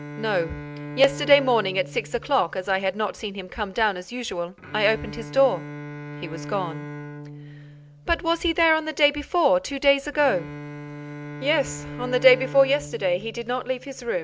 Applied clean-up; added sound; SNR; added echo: none; Bowed string instrument; 14 dB; none.